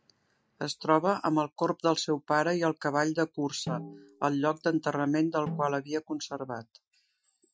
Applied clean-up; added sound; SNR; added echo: classical method Wiener filter.